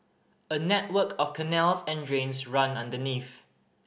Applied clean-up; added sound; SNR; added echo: none; none; none; none.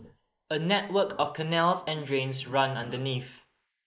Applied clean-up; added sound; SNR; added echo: neural mask model Resemble Enhance denoiser.